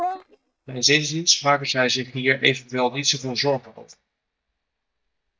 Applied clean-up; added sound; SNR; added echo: neural mask model DeepFilterNet 3.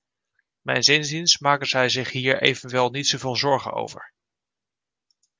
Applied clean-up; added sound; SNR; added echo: none; none; none; none.